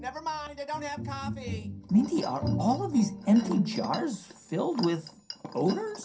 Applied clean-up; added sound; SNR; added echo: none; none; none; reverberation time 0.3 s.